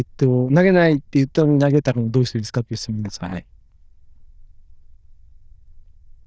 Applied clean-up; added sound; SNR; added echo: neural diffusion model UNIVERSE++.